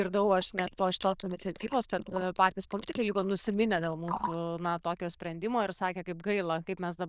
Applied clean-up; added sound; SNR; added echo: neural diffusion model UNIVERSE++.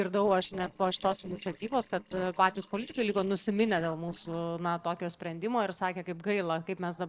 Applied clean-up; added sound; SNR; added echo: neural separator model SepFormer DNS4.